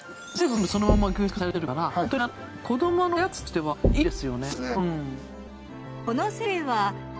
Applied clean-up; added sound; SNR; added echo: none; Knock; 5 dB; none.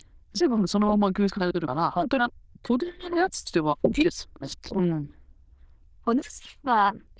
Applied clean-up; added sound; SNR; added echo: neural diffusion model UNIVERSE++.